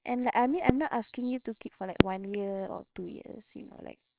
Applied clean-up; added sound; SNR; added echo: neural separator model SepFormer WHAMR!.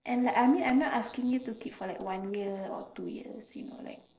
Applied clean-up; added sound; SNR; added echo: neural separator model SepFormer DNS4.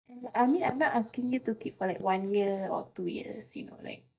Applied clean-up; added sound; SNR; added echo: neural mask model DeepFilterNet 3.